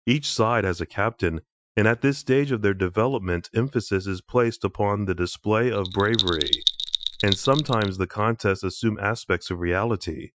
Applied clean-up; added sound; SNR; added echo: classical method Wiener filter.